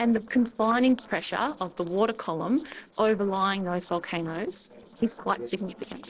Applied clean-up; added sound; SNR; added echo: neural separator model SepFormer DNS4.